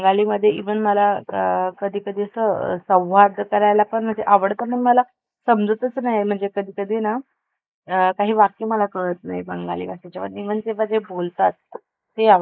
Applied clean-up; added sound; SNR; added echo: neural mask model Resemble Enhance denoiser.